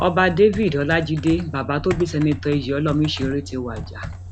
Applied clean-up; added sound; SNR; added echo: none; Computer keyboard; 11 dB; none.